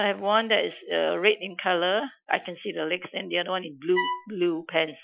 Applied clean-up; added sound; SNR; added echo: classical method Wiener filter.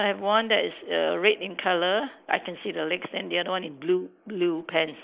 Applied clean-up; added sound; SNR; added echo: neural mask model Resemble Enhance denoiser.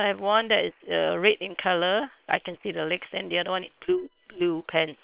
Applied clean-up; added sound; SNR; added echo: neural separator model SepFormer WHAM!.